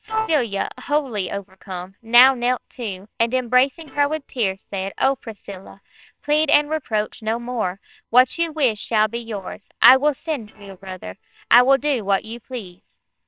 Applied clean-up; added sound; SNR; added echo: neural separator model SepFormer WHAMR!.